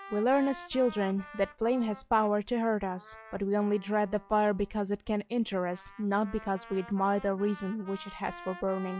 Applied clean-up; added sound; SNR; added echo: classical method log-MMSE.